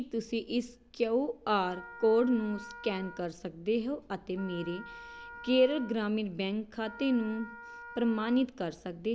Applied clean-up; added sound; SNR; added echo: none; Wind instrument, woodwind instrument; 16 dB; none.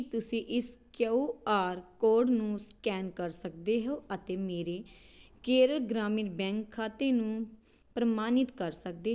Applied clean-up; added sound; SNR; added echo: none; none; none; none.